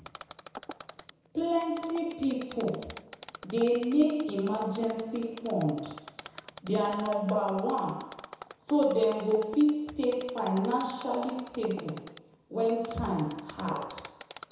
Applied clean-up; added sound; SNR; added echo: none; Mechanisms; 17 dB; reverberation time 1.0 s.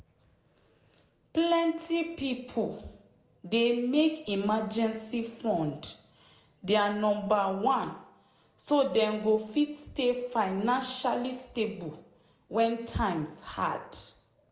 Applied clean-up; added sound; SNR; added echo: none; none; none; none.